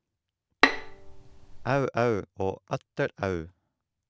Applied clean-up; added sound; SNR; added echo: none; Bowed string instrument; -3 dB; none.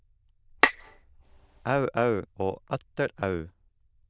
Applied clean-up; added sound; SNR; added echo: neural diffusion model UNIVERSE++.